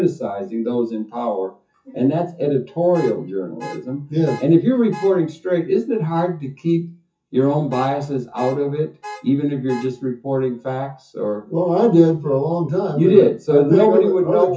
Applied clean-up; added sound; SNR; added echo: classical method WPE with log-MMSE.